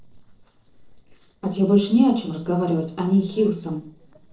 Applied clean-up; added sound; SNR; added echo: neural separator model SepFormer DNS4.